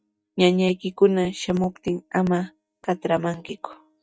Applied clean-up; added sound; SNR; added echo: neural mask model DeepFilterNet 3.